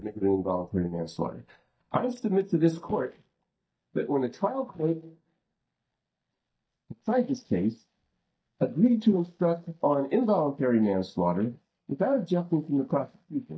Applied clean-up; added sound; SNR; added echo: neural mask model DeepFilterNet 3.